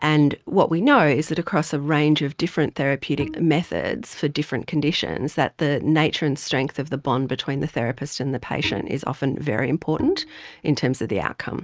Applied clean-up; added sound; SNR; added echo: neural mask model RNNoise.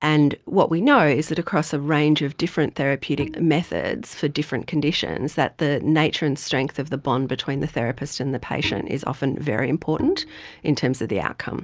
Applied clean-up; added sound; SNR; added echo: neural mask model DeepFilterNet 3.